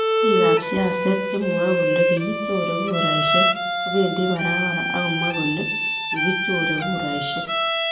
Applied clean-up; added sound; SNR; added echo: none; Bowed string instrument; -3 dB; reverberation time 0.6 s.